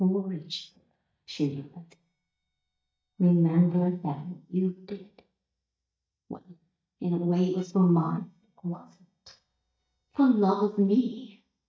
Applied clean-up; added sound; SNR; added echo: neural mask model DeepFilterNet 3.